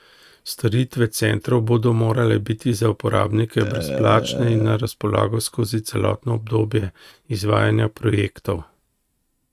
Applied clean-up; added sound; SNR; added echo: neural mask model RNNoise.